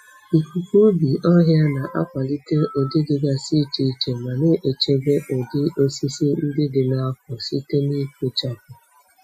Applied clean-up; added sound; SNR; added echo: classical method Wiener filter.